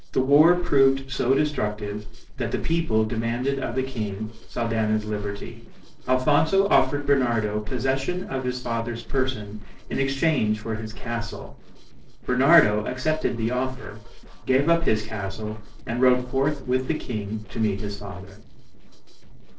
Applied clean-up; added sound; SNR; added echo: neural separator model SepFormer DNS4.